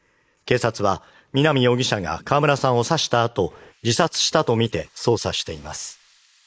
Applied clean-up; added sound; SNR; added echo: neural mask model Resemble Enhance denoiser.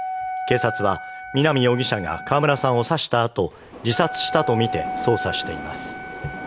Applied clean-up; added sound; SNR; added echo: none; Wind instrument, woodwind instrument; 9 dB; none.